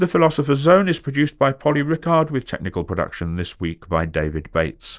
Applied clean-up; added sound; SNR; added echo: neural separator model SepFormer DNS4.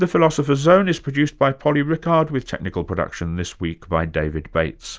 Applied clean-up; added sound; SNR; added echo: none; none; none; none.